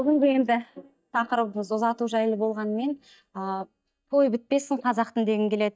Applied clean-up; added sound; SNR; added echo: neural mask model DeepFilterNet 3.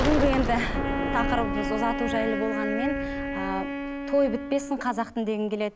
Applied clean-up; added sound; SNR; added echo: none; Wind instrument, woodwind instrument + Explosion; 1 dB; none.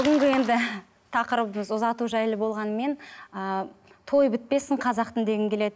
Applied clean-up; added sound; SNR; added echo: none; none; none; none.